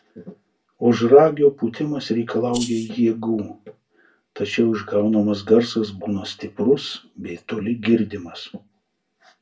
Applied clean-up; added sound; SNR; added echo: none; Rattle (instrument); 12 dB; reverberation time 0.2 s.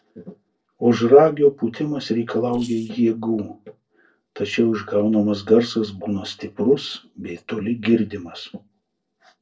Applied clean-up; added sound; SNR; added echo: neural separator model SepFormer DNS4.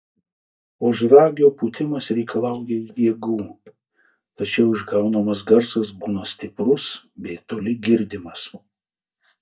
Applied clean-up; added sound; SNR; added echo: neural mask model DeepFilterNet 3.